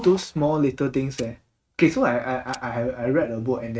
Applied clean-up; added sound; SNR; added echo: neural mask model RNNoise.